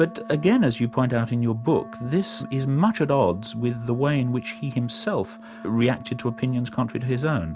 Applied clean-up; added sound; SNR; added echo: none; Wind instrument, woodwind instrument; 17 dB; none.